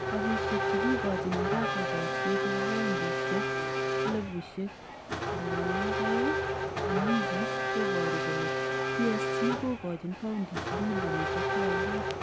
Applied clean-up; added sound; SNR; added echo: none; Race car, auto racing / Accelerating, revving, vroom; -4 dB; none.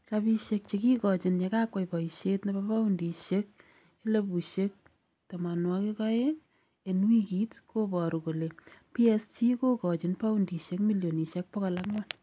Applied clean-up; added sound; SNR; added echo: none; none; none; none.